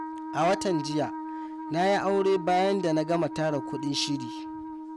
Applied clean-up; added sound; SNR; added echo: none; Wind instrument, woodwind instrument; 8 dB; none.